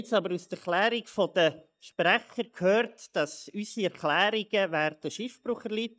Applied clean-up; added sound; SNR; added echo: neural mask model DeepFilterNet 3.